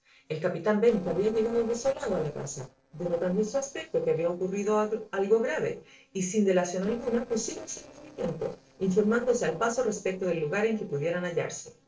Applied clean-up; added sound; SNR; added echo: neural separator model SepFormer DNS4.